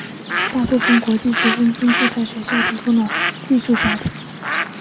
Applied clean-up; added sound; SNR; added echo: none; Bird; 3 dB; none.